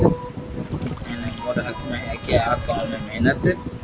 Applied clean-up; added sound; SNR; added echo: none; Trumpet + Water / Splash, splatter; 17 dB; none.